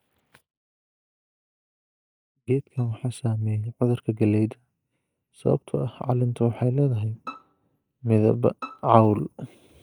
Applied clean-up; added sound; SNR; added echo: neural mask model DeepFilterNet 3.